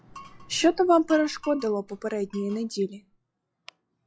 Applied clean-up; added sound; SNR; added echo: classical method log-MMSE.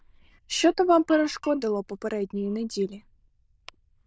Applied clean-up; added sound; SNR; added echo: neural diffusion model UNIVERSE++.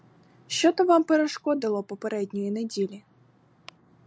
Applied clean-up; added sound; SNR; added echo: none; none; none; none.